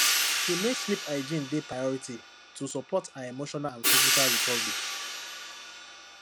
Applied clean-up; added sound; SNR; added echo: none; Hi-hat; -4 dB; none.